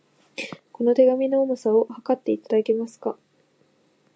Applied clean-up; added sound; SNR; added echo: none; none; none; none.